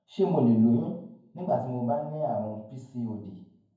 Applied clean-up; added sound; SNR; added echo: none; none; none; reverberation time 0.9 s.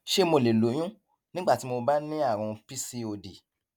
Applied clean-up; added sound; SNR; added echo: none; none; none; none.